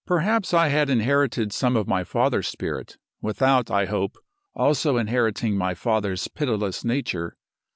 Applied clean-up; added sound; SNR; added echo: none; none; none; none.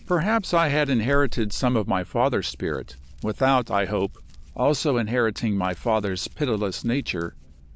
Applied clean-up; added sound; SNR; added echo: none; Hands; 11 dB; none.